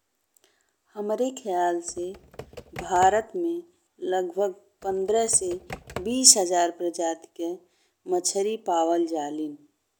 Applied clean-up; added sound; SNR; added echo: none; Computer keyboard; 15 dB; none.